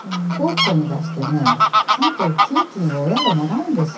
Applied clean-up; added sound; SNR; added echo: none; Fowl; 0 dB; reverberation time 0.3 s.